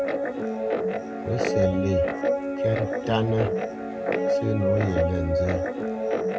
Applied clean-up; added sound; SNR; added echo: none; Guitar; -3 dB; none.